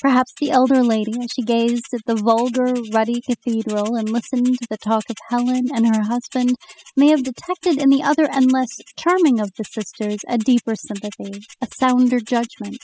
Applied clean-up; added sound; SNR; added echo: classical method spectral subtraction.